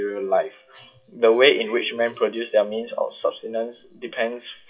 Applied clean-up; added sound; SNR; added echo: classical method WPE with log-MMSE.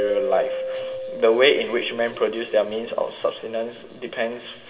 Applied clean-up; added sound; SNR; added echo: none; Keyboard (musical); 8 dB; reverberation time 1.7 s.